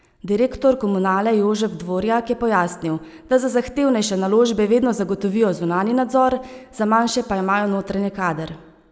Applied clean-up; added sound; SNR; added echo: none; none; none; none.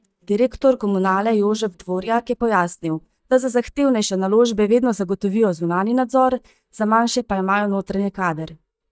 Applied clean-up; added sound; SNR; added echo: neural mask model DeepFilterNet 3.